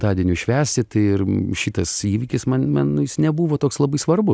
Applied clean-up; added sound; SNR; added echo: none; none; none; none.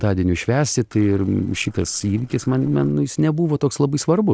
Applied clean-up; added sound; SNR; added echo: neural separator model SepFormer DNS4.